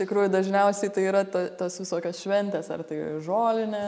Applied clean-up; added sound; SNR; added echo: none; none; none; none.